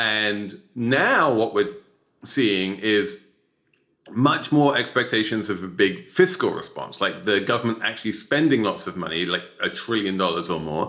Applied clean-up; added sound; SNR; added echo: none; none; none; reverberation time 0.4 s.